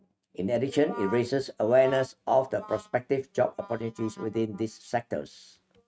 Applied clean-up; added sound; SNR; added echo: neural mask model RNNoise.